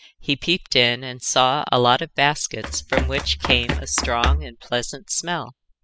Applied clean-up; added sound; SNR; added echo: classical method spectral subtraction.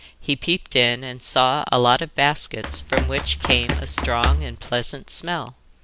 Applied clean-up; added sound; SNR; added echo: none; Run; 1 dB; none.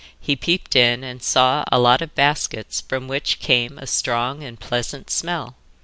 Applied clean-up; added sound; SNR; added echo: none; none; none; none.